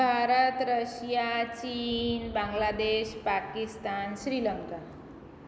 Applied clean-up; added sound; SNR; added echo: none; none; none; none.